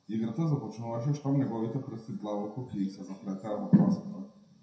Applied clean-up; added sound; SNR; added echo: none; none; none; reverberation time 0.5 s.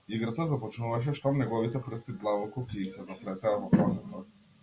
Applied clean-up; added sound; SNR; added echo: none; none; none; none.